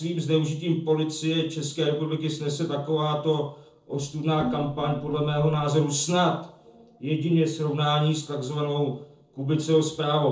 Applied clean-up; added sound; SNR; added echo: neural separator model SepFormer DNS4.